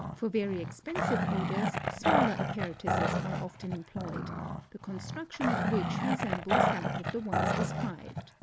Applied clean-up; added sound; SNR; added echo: none; Growling; -4 dB; none.